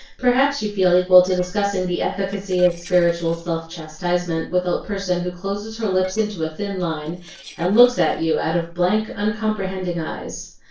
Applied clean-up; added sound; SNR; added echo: neural separator model SepFormer DNS4.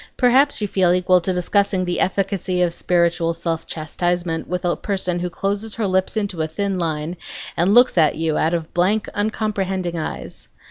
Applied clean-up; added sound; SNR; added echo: none; none; none; none.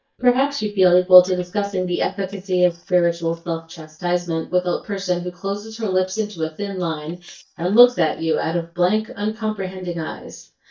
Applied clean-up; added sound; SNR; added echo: neural mask model DeepFilterNet 3.